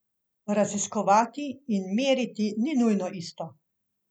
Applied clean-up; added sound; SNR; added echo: none; none; none; none.